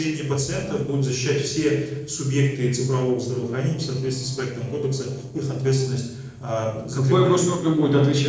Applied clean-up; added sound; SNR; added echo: neural separator model SepFormer DNS4.